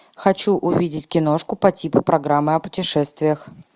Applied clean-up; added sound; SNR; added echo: none; none; none; none.